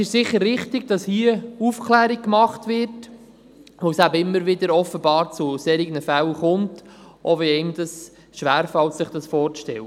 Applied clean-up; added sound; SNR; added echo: none; none; none; none.